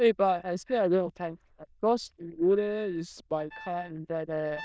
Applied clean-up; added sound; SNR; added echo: neural diffusion model UNIVERSE++.